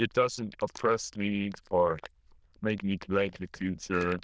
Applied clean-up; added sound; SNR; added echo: neural diffusion model UNIVERSE++.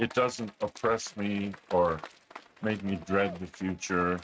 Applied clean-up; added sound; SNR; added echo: neural mask model RNNoise.